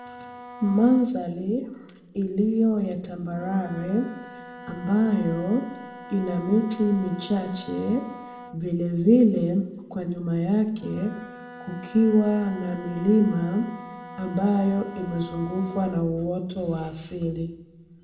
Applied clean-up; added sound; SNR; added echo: none; Wind instrument, woodwind instrument; 18 dB; reverberation time 0.9 s.